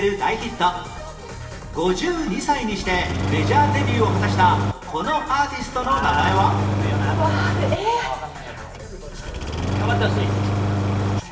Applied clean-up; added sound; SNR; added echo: none; Engine starting; -1 dB; reverberation time 1.1 s.